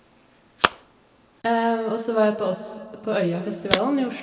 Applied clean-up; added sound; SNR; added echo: none; Telephone; 7 dB; reverberation time 1.8 s.